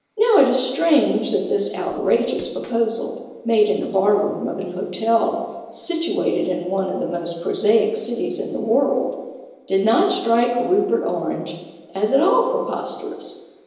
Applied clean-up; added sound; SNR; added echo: neural separator model SepFormer DNS4.